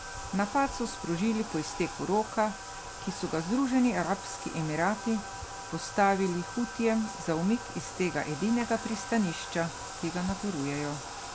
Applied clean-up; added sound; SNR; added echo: none; Bathtub (filling or washing); 10 dB; none.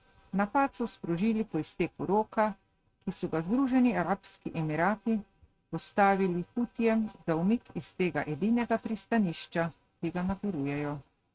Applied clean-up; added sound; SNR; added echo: neural mask model RNNoise.